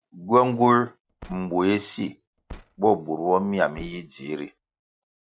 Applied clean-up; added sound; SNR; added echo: neural mask model RNNoise.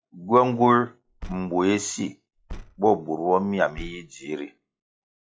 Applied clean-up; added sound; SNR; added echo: classical method log-MMSE.